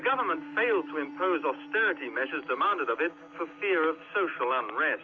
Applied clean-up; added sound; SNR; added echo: none; Bowed string instrument; 17 dB; none.